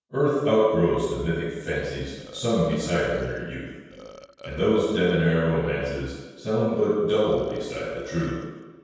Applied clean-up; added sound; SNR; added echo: none; Burping, eructation; 19 dB; reverberation time 1.2 s.